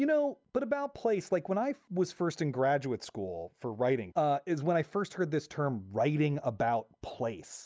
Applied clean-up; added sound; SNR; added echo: none; none; none; none.